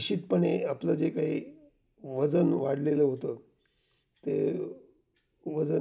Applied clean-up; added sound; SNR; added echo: none; none; none; none.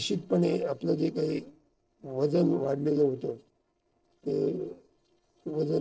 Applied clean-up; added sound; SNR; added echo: neural separator model SepFormer DNS4.